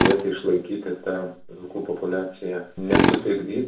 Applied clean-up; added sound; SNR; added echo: none; Tools; 1 dB; reverberation time 0.3 s.